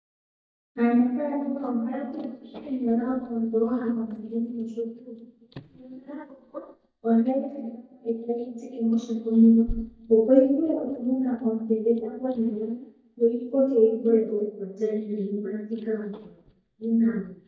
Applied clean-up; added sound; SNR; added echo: neural mask model DeepFilterNet 3.